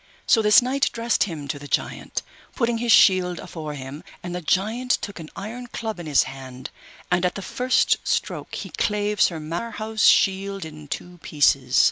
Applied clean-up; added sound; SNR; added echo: none; none; none; none.